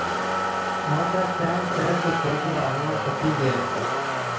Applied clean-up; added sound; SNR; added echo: none; Motor vehicle (road); -1 dB; reverberation time 0.6 s.